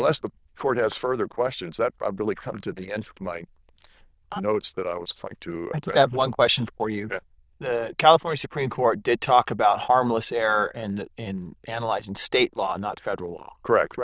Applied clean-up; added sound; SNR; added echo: neural diffusion model UNIVERSE++.